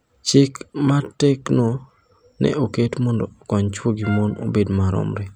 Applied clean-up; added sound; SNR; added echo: none; Trumpet; 19 dB; none.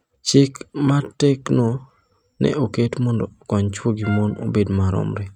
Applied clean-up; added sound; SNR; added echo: neural mask model RNNoise.